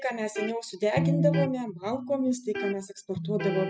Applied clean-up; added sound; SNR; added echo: classical method spectral subtraction.